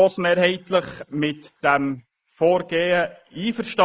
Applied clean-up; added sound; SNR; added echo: neural mask model Resemble Enhance denoiser.